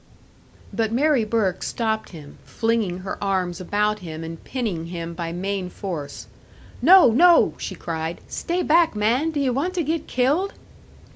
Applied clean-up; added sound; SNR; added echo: none; none; none; none.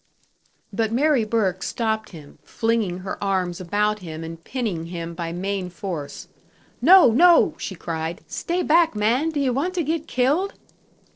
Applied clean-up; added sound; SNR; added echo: neural separator model SepFormer DNS4.